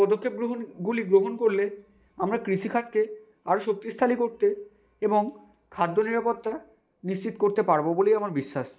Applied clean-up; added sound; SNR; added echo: none; none; none; none.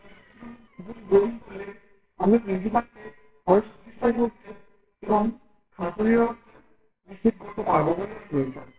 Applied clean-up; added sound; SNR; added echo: neural separator model SepFormer WHAMR!.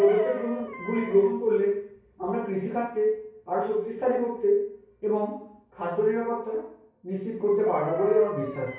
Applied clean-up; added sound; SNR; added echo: none; Chicken, rooster; 14 dB; reverberation time 0.6 s.